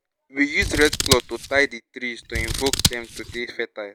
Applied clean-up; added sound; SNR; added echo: none; Scissors; 2 dB; none.